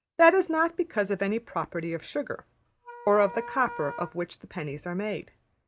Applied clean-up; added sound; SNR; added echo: none; Wind instrument, woodwind instrument; 13 dB; none.